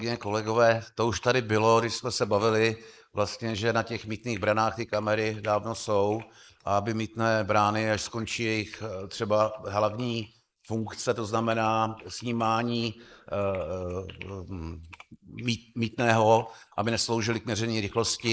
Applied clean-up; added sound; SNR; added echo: neural mask model Resemble Enhance denoiser.